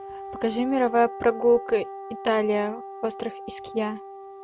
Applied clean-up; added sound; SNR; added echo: none; Wind instrument, woodwind instrument; 12 dB; none.